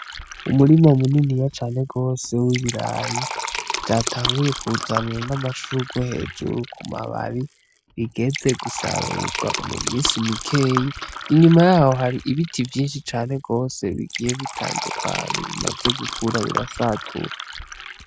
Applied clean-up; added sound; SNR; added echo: none; Fill (with liquid); 9 dB; none.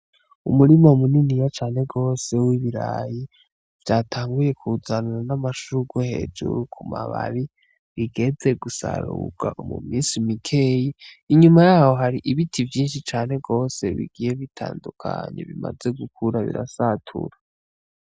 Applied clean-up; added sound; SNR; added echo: none; none; none; none.